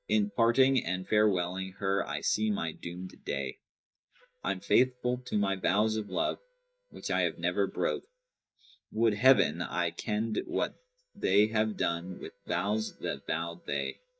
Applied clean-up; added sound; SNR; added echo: neural mask model DeepFilterNet 3.